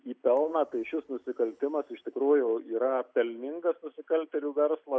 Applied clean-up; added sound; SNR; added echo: none; none; none; none.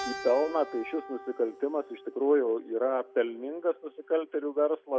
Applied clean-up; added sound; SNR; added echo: none; Keyboard (musical); 16 dB; none.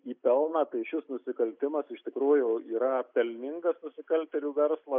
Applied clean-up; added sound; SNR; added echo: neural mask model Resemble Enhance denoiser.